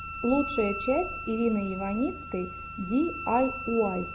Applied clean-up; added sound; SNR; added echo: none; Wind instrument, woodwind instrument; 9 dB; none.